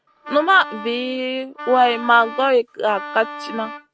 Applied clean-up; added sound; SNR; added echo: neural mask model RNNoise.